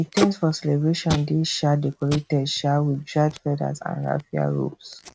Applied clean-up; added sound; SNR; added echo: neural mask model RNNoise.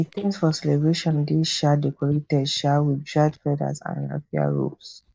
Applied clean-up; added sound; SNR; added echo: neural mask model DeepFilterNet 3.